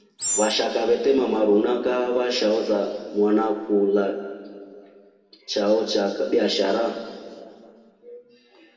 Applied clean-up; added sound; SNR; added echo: none; Animal; 7 dB; reverberation time 2.2 s.